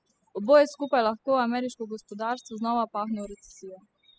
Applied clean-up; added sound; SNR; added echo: classical method spectral subtraction.